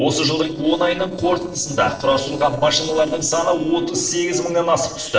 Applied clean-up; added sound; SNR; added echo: neural separator model SepFormer DNS4.